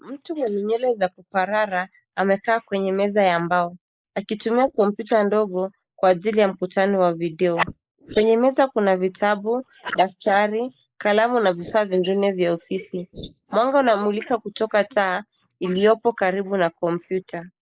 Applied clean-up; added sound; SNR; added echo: neural mask model Resemble Enhance denoiser.